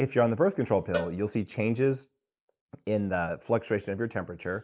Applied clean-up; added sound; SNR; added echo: none; Cowbell; 14 dB; none.